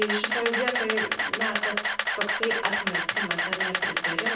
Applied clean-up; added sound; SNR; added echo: none; Camera; -5 dB; reverberation time 0.7 s.